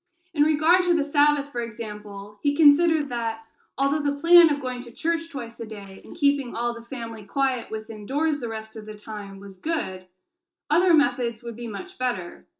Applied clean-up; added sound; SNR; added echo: neural separator model SepFormer DNS4.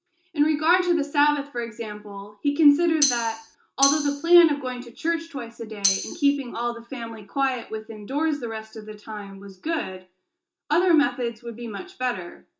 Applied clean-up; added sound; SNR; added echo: none; Tambourine; 2 dB; reverberation time 0.2 s.